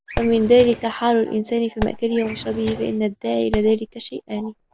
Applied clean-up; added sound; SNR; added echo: none; Fireworks + Drawer open or close; 12 dB; none.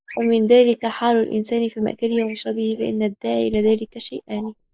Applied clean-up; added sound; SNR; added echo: neural mask model Resemble Enhance denoiser.